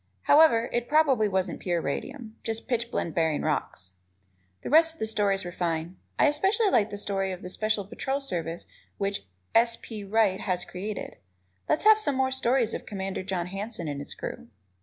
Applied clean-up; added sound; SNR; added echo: none; none; none; none.